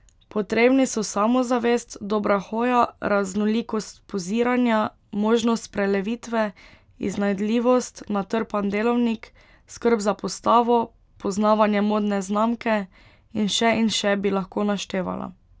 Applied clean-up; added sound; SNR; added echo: none; none; none; none.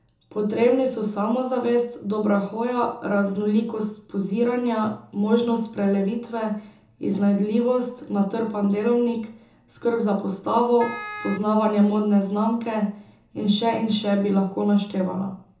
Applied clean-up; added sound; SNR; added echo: none; Wind instrument, woodwind instrument; 14 dB; reverberation time 1.0 s.